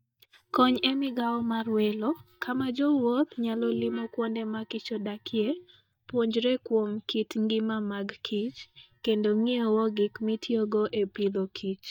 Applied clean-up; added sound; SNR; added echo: neural mask model DeepFilterNet 3.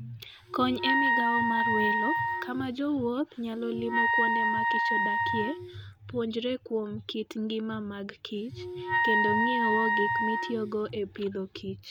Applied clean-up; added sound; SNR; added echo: none; Wind instrument, woodwind instrument; -3 dB; none.